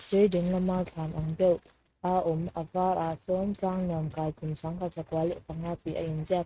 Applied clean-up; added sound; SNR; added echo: neural mask model RNNoise.